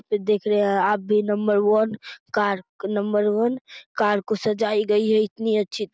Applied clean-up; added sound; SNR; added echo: none; none; none; none.